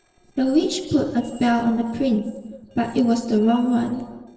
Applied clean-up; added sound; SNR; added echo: neural separator model SepFormer DNS4.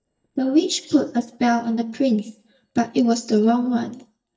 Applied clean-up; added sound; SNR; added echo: neural mask model DeepFilterNet 3.